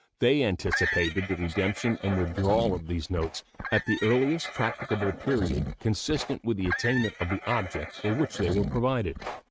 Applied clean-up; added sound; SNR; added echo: neural mask model RNNoise.